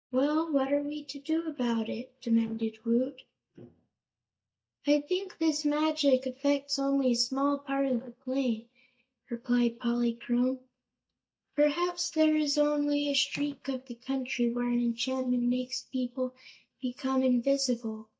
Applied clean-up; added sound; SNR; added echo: neural mask model DeepFilterNet 3.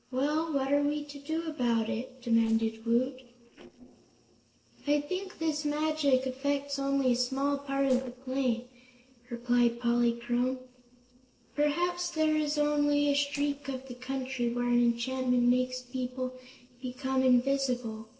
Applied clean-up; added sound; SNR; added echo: neural separator model SepFormer DNS4.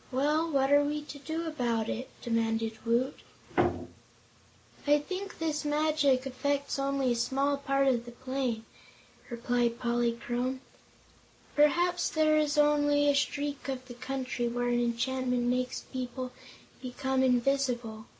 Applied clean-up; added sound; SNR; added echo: none; none; none; none.